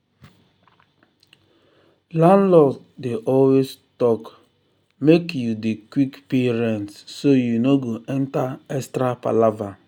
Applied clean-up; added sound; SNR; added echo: none; none; none; none.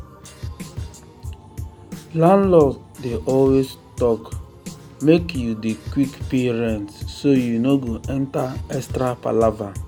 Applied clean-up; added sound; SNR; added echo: none; Drum kit; 13 dB; none.